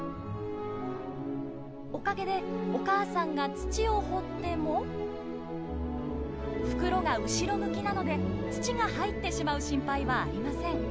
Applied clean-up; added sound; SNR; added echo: none; none; none; none.